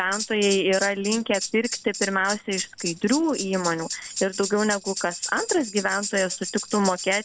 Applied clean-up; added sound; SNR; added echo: none; Tambourine; 8 dB; none.